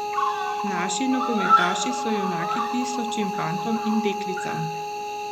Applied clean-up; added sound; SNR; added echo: none; Cricket + Wind instrument, woodwind instrument; -2 dB; none.